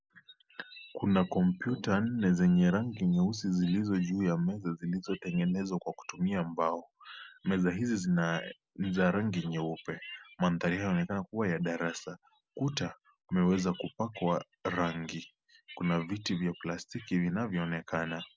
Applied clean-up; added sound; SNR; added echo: none; none; none; none.